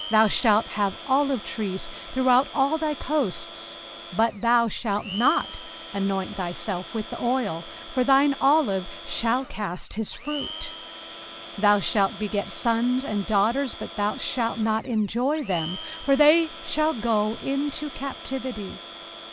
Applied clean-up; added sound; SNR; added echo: none; Domestic sounds, home sounds; 13 dB; none.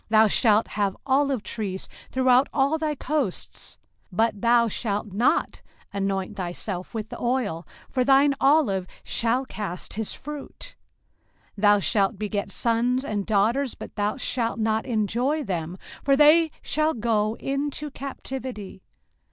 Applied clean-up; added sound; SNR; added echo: none; none; none; none.